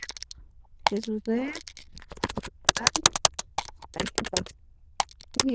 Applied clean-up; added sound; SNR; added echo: neural diffusion model UNIVERSE++.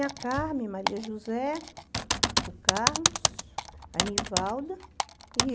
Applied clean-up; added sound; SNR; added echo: none; Typing; -3 dB; none.